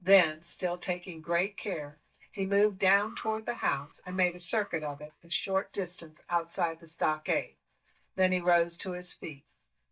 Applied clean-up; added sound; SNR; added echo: neural mask model DeepFilterNet 3.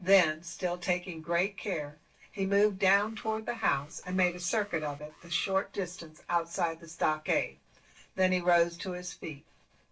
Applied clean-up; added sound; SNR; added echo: neural separator model SepFormer DNS4.